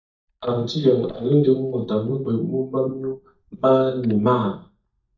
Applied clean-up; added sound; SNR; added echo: neural mask model DeepFilterNet 3.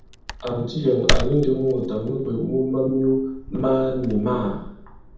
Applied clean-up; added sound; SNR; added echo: none; Tearing / Wood; 5 dB; reverberation time 0.8 s.